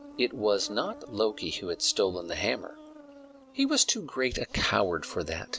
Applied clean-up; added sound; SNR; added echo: none; Insect; 20 dB; none.